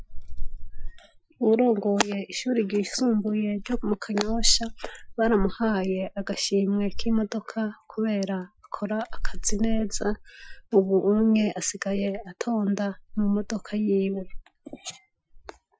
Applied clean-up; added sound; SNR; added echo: classical method Wiener filter.